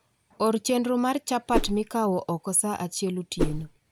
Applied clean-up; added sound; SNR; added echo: none; Whoosh, swoosh, swish; 0 dB; none.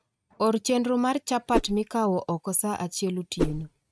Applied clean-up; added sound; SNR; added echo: neural mask model RNNoise.